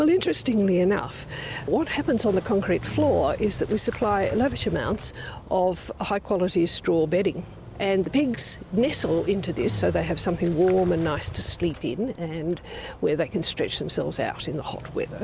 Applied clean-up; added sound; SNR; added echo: none; Motorcycle; 14 dB; none.